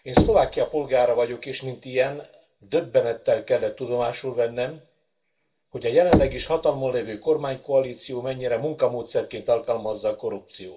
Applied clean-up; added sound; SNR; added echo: none; Knock / Wood; 5 dB; reverberation time 0.2 s.